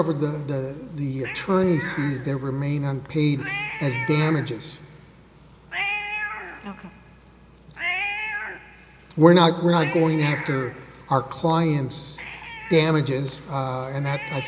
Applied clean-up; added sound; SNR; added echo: none; Cat; 11 dB; none.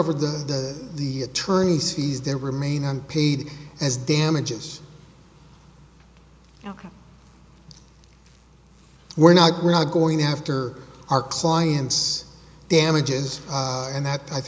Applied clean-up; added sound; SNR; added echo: none; none; none; none.